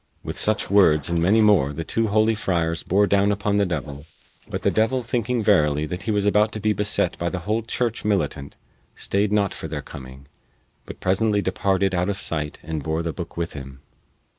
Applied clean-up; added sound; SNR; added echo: neural mask model Resemble Enhance denoiser.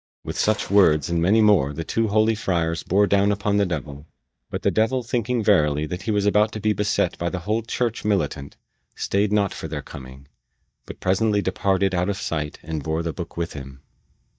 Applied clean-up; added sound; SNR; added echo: neural mask model DeepFilterNet 3.